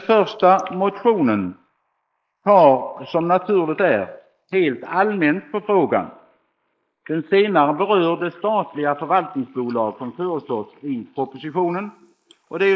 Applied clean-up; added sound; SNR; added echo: neural mask model Resemble Enhance denoiser.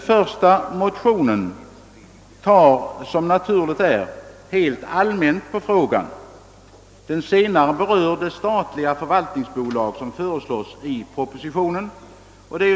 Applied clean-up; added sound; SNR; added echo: none; none; none; none.